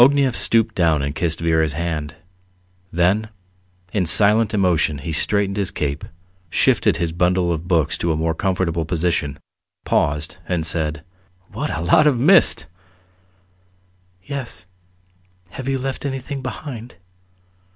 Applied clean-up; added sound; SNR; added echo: none; none; none; none.